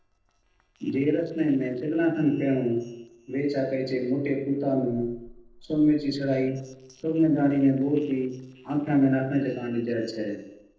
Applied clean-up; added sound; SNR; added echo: neural separator model SepFormer DNS4.